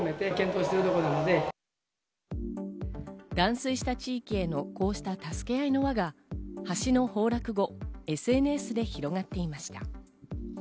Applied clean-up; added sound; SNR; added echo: none; none; none; none.